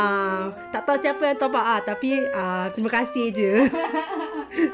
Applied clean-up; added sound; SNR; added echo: none; Wind instrument, woodwind instrument; 10 dB; none.